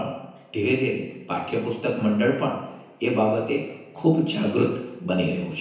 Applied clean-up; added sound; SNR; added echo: none; none; none; reverberation time 0.9 s.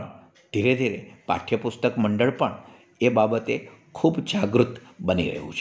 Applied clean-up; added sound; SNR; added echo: none; none; none; none.